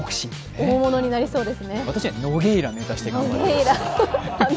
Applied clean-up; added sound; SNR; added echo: none; none; none; none.